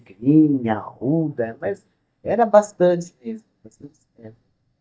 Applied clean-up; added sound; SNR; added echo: neural mask model DeepFilterNet 3.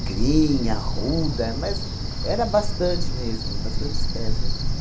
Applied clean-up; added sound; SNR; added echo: none; Cricket; -3 dB; none.